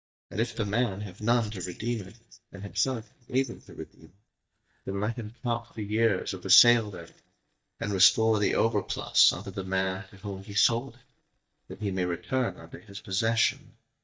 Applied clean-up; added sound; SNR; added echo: neural mask model DeepFilterNet 3.